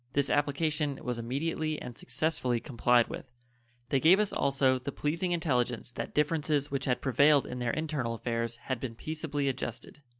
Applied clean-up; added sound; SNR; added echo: none; Bicycle bell; 8 dB; none.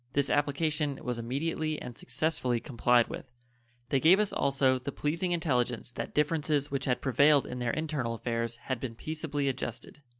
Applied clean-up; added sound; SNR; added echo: none; none; none; none.